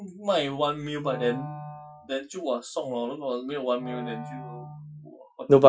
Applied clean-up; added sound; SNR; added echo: classical method Wiener filter.